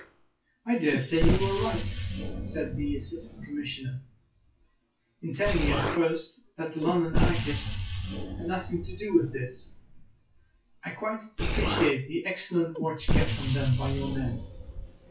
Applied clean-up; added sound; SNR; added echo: classical method WPE with log-MMSE.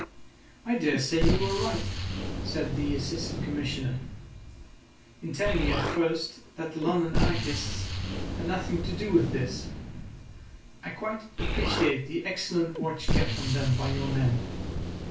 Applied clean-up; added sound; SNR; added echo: none; Explosion; 1 dB; reverberation time 0.3 s.